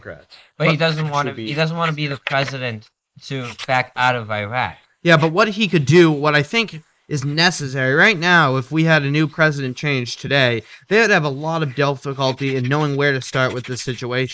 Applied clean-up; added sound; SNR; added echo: neural mask model Resemble Enhance denoiser.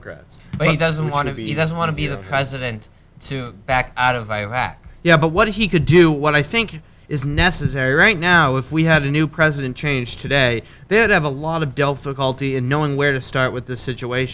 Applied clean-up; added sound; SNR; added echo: none; none; none; none.